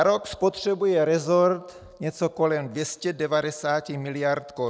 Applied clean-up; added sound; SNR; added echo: none; none; none; none.